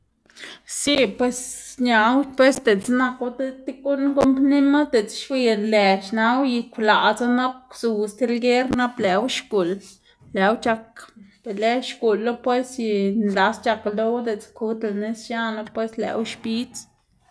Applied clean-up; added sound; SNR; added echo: none; none; none; none.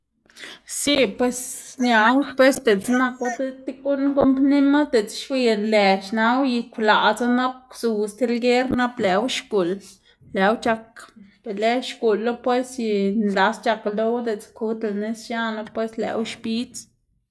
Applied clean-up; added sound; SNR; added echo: neural mask model Resemble Enhance denoiser.